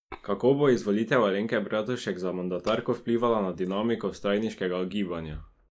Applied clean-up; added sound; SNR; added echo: neural mask model Resemble Enhance denoiser.